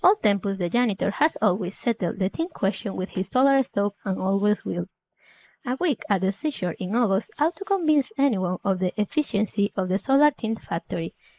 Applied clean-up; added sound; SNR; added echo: neural mask model Resemble Enhance denoiser.